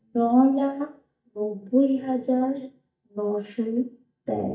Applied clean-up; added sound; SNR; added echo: neural mask model DeepFilterNet 3.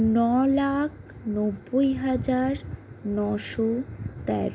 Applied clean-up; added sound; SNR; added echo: none; none; none; none.